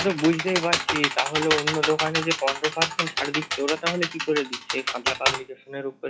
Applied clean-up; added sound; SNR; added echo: classical method log-MMSE.